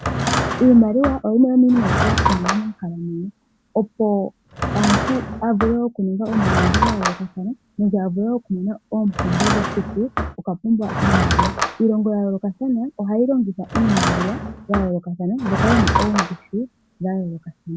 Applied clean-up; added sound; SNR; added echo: none; Drawer open or close / Wood; 3 dB; none.